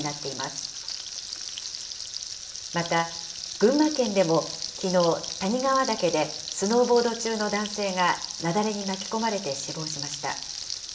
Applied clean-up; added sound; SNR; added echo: none; Frying (food); 8 dB; reverberation time 0.5 s.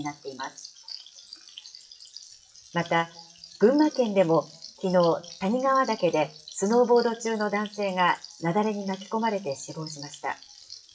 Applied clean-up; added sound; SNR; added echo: classical method WPE with log-MMSE.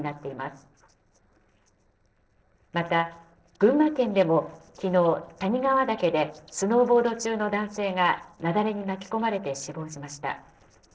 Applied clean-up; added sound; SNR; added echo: neural separator model SepFormer DNS4.